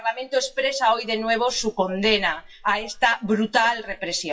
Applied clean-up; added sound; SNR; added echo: classical method WPE with log-MMSE.